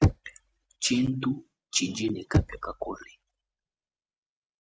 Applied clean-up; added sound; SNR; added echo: neural mask model RNNoise.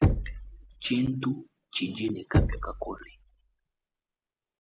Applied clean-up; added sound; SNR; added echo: none; Knock; -2 dB; none.